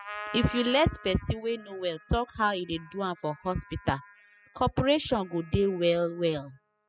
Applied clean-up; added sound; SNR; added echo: classical method spectral subtraction.